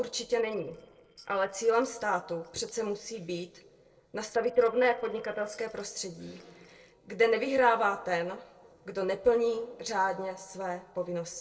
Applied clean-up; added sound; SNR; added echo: neural separator model SepFormer DNS4.